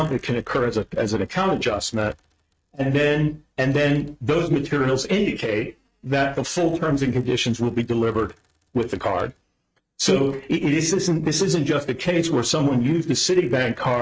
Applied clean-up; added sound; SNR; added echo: neural mask model RNNoise.